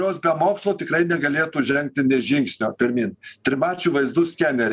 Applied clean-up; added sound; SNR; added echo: none; none; none; none.